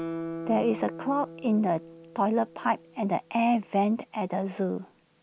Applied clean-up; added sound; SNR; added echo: none; Guitar; 13 dB; none.